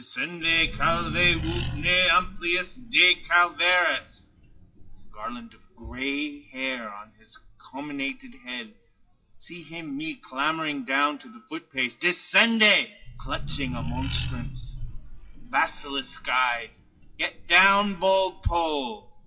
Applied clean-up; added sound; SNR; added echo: classical method WPE with log-MMSE.